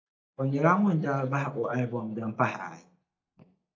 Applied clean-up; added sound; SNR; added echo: neural mask model DeepFilterNet 3.